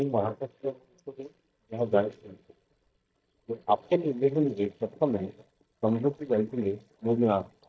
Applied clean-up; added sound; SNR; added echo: neural mask model DeepFilterNet 3.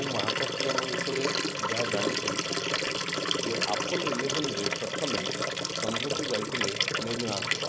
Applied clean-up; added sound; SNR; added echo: none; Liquid; -5 dB; none.